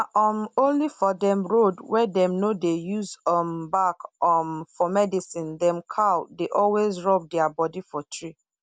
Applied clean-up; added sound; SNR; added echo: none; none; none; none.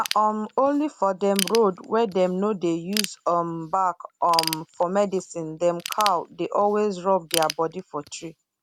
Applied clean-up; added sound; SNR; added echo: none; Ratchet, pawl / Tools; 12 dB; none.